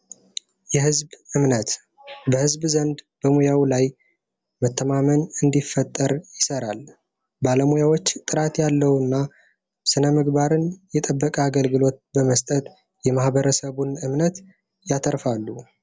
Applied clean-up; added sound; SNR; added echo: none; none; none; none.